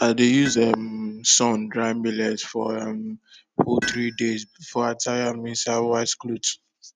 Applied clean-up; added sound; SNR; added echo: neural mask model RNNoise.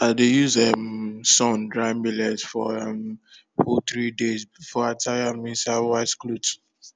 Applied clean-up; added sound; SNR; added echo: none; none; none; none.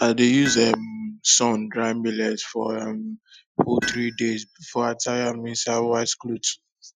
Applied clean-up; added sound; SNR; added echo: classical method Wiener filter.